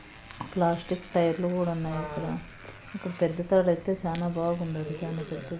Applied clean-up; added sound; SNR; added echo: none; Motorcycle; 18 dB; reverberation time 1.8 s.